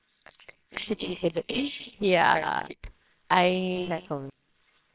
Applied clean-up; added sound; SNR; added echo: neural separator model SepFormer WHAMR!.